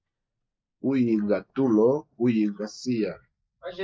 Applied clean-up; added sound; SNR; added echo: neural mask model DeepFilterNet 3.